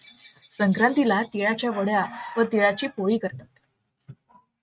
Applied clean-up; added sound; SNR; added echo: neural mask model RNNoise.